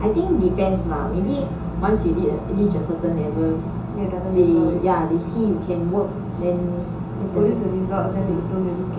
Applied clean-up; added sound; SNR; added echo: none; none; none; reverberation time 0.6 s.